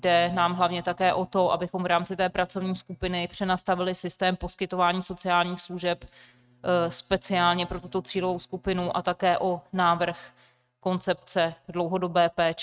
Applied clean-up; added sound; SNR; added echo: neural mask model RNNoise.